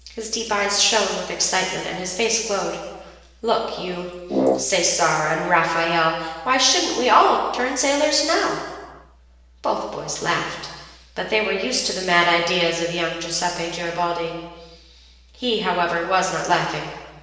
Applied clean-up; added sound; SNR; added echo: none; Brass instrument; 2 dB; reverberation time 1.2 s.